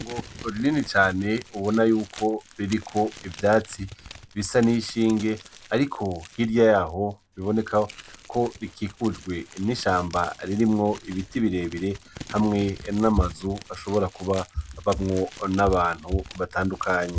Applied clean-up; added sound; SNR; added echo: none; Crumpling, crinkling; 19 dB; none.